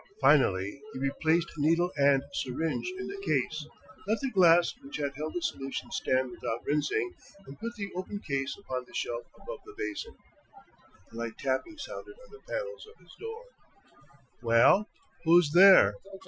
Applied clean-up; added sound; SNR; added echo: classical method Wiener filter.